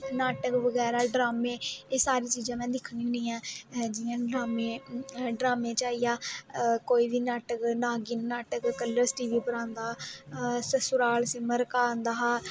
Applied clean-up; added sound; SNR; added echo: none; Piano; 20 dB; none.